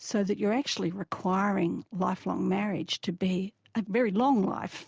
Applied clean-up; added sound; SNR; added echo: none; none; none; none.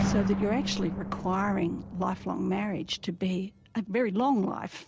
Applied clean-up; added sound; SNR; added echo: none; Boom + Marimba, xylophone / Wood; 6 dB; none.